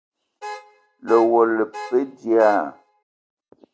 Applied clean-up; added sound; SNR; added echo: none; Alarm / Car; 15 dB; none.